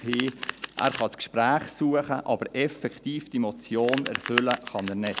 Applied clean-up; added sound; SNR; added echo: none; Domestic sounds, home sounds; 9 dB; none.